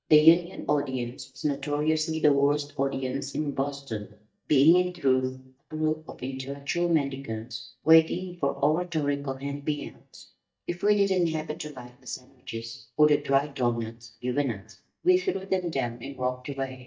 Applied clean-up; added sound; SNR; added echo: neural mask model DeepFilterNet 3.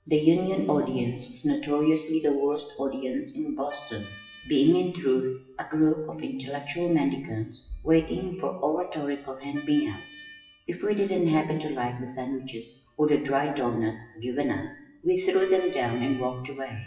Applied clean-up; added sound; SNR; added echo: classical method WPE with log-MMSE.